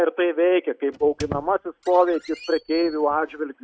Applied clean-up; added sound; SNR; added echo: neural mask model RNNoise.